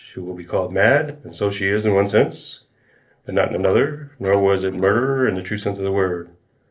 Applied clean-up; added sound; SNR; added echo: neural separator model SepFormer DNS4.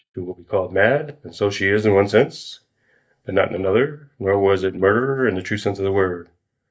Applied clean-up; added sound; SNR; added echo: neural mask model DeepFilterNet 3.